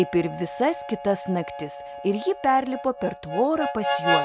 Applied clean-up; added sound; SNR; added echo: none; Harmonica; 5 dB; none.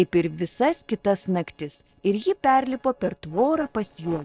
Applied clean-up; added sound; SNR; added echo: neural separator model SepFormer DNS4.